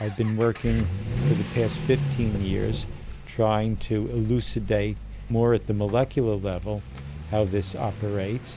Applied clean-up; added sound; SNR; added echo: none; Accelerating, revving, vroom / Vehicle; 6 dB; none.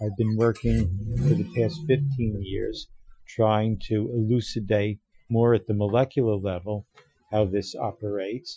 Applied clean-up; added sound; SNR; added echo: classical method Wiener filter.